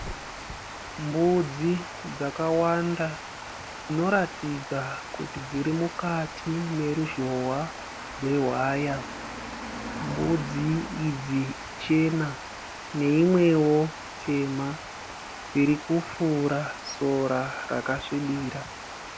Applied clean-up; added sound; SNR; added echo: none; Water; 11 dB; none.